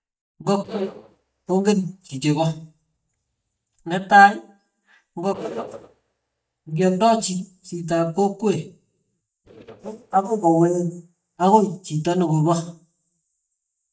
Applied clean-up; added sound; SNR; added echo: neural mask model DeepFilterNet 3.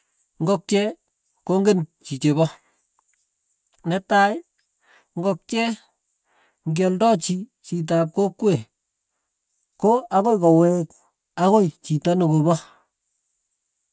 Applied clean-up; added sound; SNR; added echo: none; none; none; none.